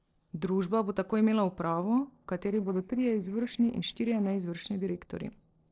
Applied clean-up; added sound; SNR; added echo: neural separator model SepFormer DNS4.